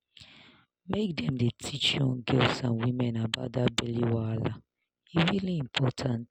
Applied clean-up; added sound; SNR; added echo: none; none; none; none.